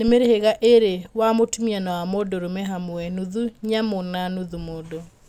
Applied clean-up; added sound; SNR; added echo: none; none; none; none.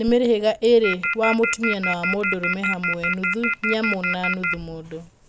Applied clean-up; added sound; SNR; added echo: none; Telephone; 2 dB; none.